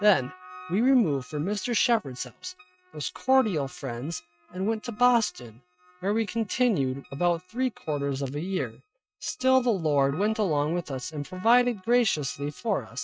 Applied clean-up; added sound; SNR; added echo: neural mask model RNNoise.